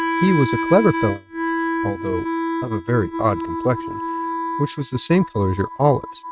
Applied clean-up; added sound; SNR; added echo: neural mask model RNNoise.